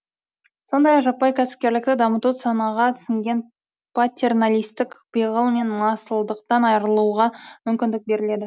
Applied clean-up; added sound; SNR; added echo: none; none; none; none.